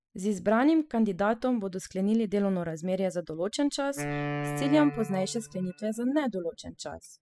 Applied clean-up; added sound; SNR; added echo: classical method spectral subtraction.